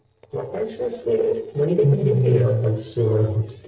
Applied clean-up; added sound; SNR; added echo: neural separator model SepFormer DNS4.